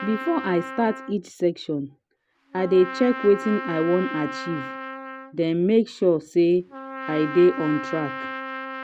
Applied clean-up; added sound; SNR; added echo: none; Trumpet; 11 dB; none.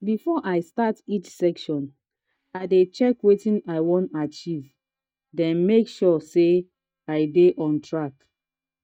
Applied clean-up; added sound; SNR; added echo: neural mask model DeepFilterNet 3.